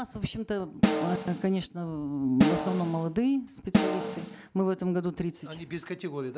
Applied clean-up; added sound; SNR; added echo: none; Snare drum; -2 dB; none.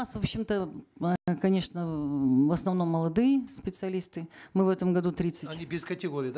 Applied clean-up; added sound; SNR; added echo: none; none; none; none.